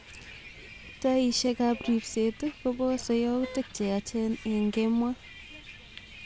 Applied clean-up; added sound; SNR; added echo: none; Bus + Wind instrument, woodwind instrument; 18 dB; none.